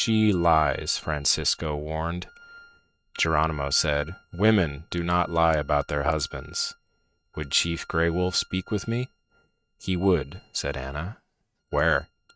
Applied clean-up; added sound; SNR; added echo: neural mask model RNNoise.